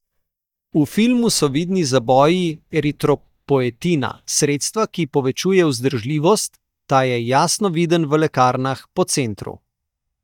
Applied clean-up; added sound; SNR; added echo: neural mask model DeepFilterNet 3.